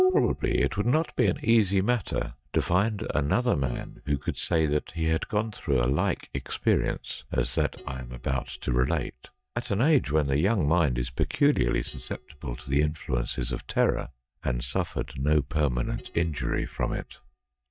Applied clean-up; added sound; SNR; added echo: neural mask model DeepFilterNet 3.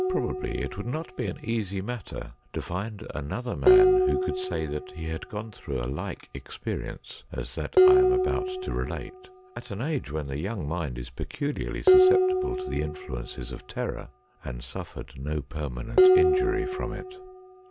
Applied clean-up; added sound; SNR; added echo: none; Dishes, pots, and pans; -4 dB; none.